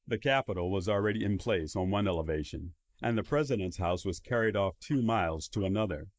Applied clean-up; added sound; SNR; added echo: neural mask model Resemble Enhance denoiser.